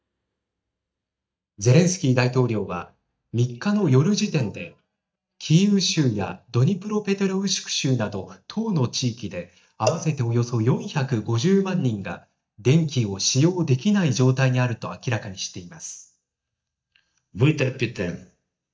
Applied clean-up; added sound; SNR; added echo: neural mask model DeepFilterNet 3.